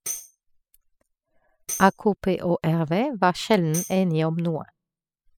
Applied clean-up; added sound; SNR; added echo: classical method spectral subtraction.